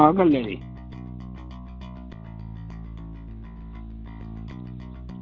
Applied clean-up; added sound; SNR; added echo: none; Bass guitar; 10 dB; none.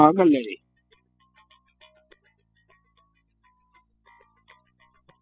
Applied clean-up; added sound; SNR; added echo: classical method spectral subtraction.